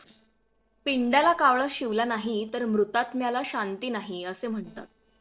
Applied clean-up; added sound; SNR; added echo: neural separator model SepFormer DNS4.